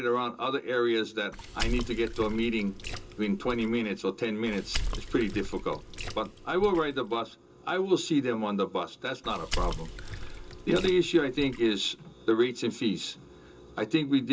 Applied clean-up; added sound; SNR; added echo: none; Water / Splash, splatter; 7 dB; reverberation time 0.2 s.